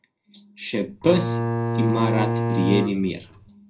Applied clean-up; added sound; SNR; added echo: none; Bowed string instrument; 0 dB; reverberation time 0.2 s.